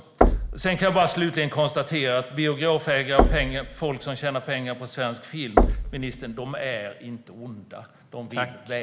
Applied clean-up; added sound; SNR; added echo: none; Knock; 0 dB; none.